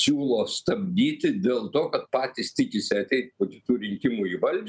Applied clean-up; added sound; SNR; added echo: none; none; none; none.